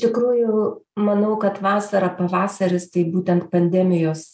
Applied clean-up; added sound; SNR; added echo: none; none; none; none.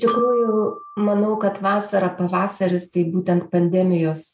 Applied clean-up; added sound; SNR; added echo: none; Glockenspiel; 7 dB; none.